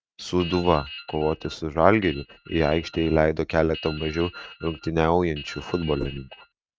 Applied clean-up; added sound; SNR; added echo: neural mask model RNNoise.